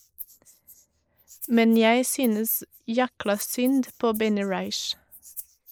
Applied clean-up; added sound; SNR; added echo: neural mask model Resemble Enhance denoiser.